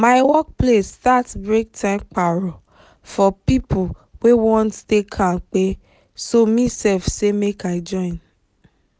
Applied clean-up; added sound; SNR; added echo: none; none; none; none.